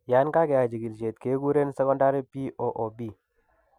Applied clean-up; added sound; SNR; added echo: none; none; none; none.